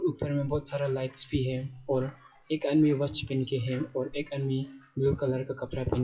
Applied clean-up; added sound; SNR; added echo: classical method WPE with log-MMSE.